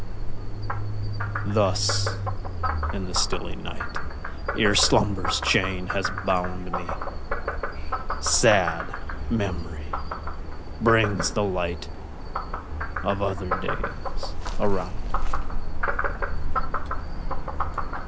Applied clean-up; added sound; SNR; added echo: none; Frog; -3 dB; none.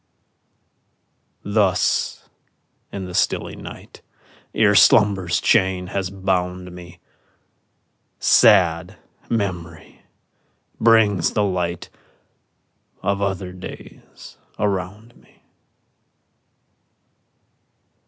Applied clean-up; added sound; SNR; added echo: none; none; none; none.